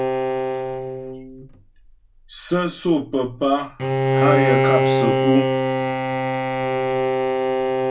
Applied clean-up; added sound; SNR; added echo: none; Bowed string instrument; -4 dB; reverberation time 0.2 s.